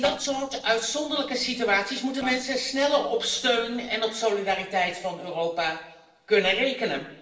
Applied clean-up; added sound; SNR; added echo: neural separator model SepFormer DNS4.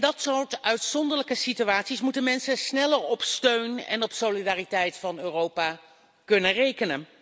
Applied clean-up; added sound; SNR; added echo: none; none; none; none.